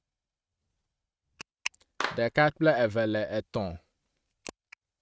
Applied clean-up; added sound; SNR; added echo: neural mask model RNNoise.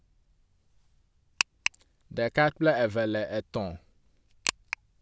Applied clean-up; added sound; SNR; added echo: none; none; none; none.